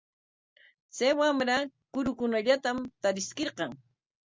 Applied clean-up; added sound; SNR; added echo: none; none; none; none.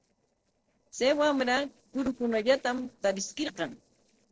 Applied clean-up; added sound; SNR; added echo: neural separator model SepFormer DNS4.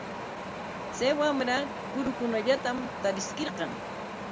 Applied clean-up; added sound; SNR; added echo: none; Wind; 6 dB; none.